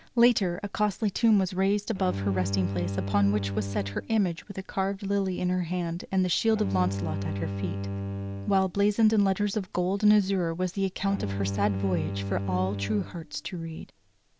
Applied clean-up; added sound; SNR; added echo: none; Bowed string instrument; 8 dB; none.